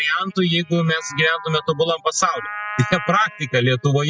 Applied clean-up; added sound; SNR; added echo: classical method spectral subtraction.